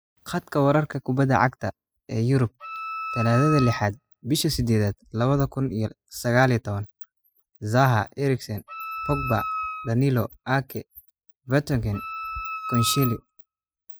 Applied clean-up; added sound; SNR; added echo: classical method spectral subtraction.